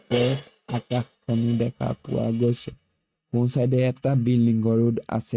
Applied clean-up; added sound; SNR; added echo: neural mask model RNNoise.